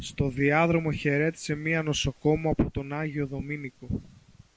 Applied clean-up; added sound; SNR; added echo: none; none; none; none.